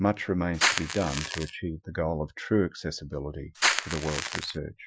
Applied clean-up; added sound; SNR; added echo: classical method Wiener filter.